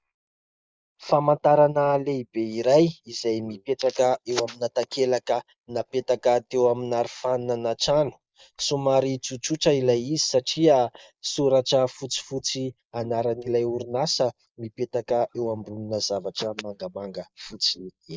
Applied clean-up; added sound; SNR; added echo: neural mask model Resemble Enhance denoiser.